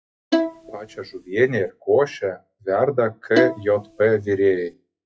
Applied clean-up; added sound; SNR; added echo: classical method WPE with log-MMSE.